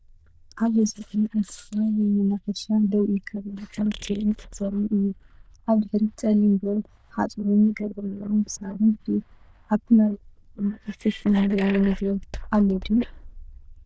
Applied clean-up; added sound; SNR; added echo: neural diffusion model UNIVERSE++.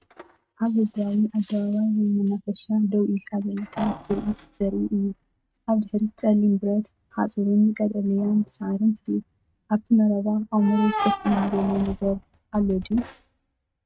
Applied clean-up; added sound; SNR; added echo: neural mask model RNNoise.